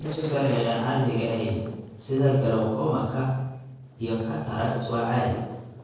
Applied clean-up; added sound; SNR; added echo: neural separator model SepFormer DNS4.